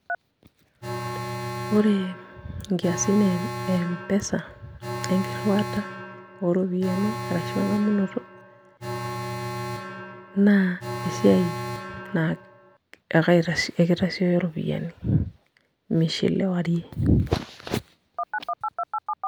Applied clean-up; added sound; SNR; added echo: none; Alarm; 9 dB; none.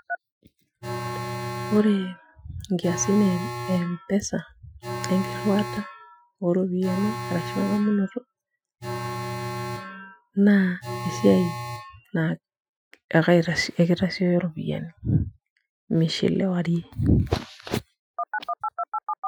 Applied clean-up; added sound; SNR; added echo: classical method Wiener filter.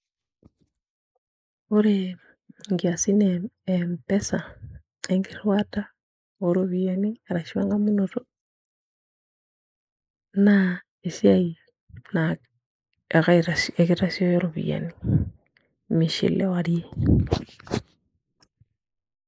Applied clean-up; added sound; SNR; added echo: neural mask model Resemble Enhance denoiser.